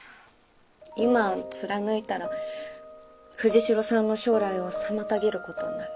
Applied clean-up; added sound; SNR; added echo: none; none; none; none.